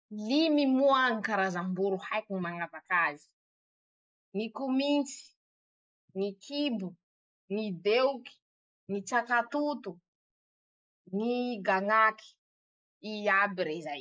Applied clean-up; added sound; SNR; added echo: neural mask model Resemble Enhance denoiser.